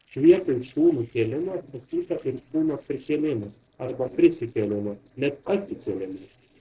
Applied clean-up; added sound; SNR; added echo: neural separator model SepFormer DNS4.